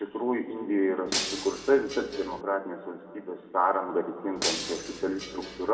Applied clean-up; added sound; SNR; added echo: none; Shatter; 6 dB; reverberation time 1.7 s.